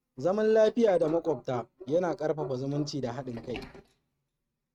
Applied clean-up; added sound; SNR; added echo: neural mask model RNNoise.